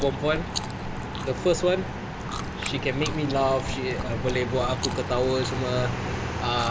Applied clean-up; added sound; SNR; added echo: none; Chewing, mastication; 11 dB; none.